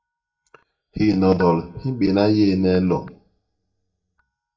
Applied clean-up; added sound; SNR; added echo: neural mask model DeepFilterNet 3.